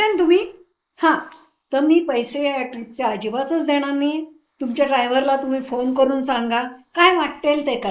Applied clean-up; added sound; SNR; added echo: neural mask model Resemble Enhance denoiser.